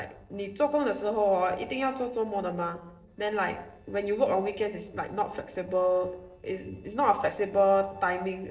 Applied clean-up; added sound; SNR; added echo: neural separator model SepFormer DNS4.